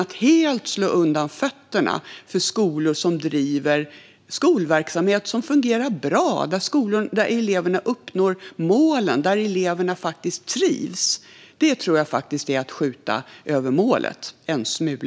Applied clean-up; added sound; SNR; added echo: none; none; none; none.